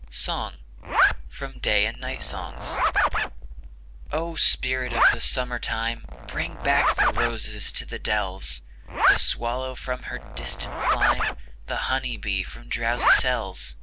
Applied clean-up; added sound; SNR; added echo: none; Zipper (clothing); 0 dB; none.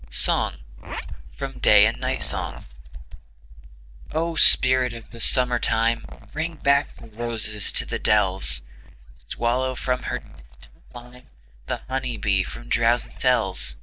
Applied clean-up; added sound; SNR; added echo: neural mask model DeepFilterNet 3.